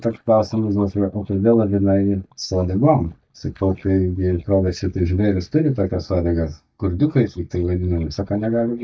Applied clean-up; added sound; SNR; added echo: neural mask model DeepFilterNet 3.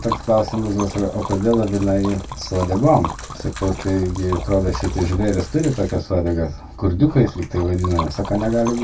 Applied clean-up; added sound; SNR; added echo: none; Liquid; 13 dB; reverberation time 0.1 s.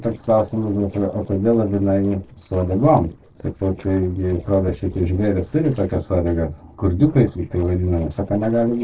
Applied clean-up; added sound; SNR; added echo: neural separator model SepFormer DNS4.